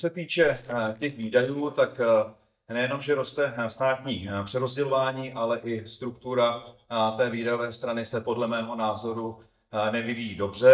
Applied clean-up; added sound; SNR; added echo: neural mask model DeepFilterNet 3.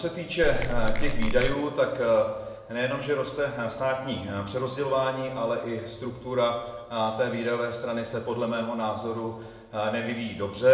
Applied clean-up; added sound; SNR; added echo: none; Squeak / Tools; -5 dB; reverberation time 0.8 s.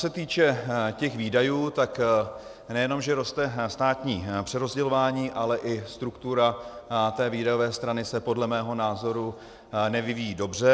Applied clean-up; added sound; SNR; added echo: none; none; none; none.